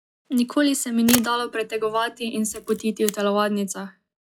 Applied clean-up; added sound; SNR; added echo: classical method log-MMSE.